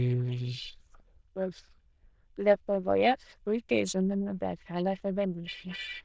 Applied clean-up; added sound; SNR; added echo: neural diffusion model UNIVERSE++.